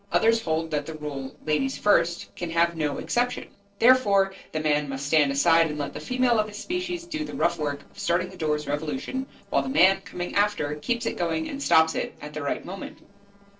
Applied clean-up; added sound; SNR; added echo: neural separator model SepFormer DNS4.